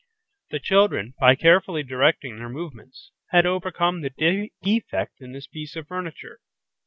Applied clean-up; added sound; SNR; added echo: none; none; none; none.